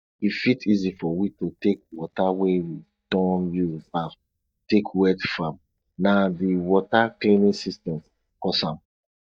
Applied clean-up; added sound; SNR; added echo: neural mask model DeepFilterNet 3.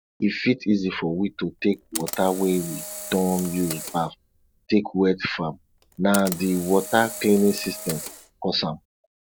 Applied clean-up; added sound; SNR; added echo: none; Camera; 13 dB; none.